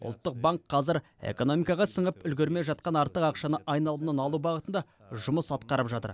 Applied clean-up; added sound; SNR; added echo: none; none; none; none.